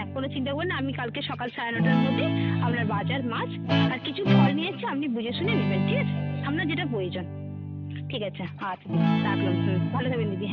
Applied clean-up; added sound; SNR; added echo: none; Guitar; -4 dB; none.